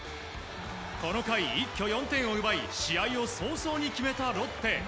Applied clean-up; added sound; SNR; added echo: none; none; none; none.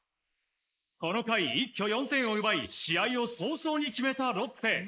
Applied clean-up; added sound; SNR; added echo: neural mask model Resemble Enhance denoiser.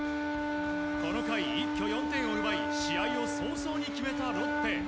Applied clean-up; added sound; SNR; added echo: none; Wind instrument, woodwind instrument; -3 dB; none.